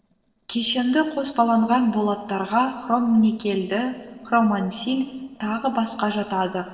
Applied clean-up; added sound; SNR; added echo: neural separator model SepFormer DNS4.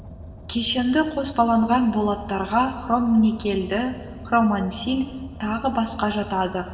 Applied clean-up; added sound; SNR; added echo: none; Car; 16 dB; reverberation time 2.8 s.